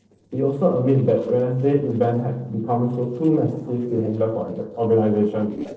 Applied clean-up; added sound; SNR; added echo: neural separator model SepFormer DNS4.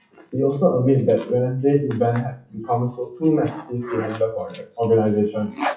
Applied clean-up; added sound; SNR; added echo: classical method WPE with log-MMSE.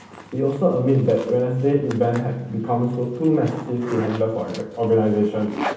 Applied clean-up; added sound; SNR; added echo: none; Zipper (clothing); 14 dB; reverberation time 0.8 s.